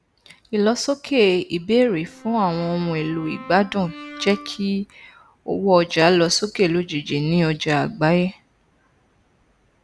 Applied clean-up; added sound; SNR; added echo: none; Brass instrument; 18 dB; none.